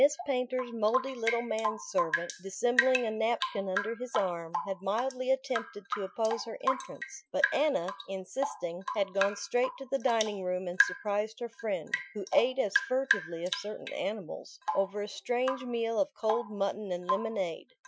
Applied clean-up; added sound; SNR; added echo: classical method Wiener filter.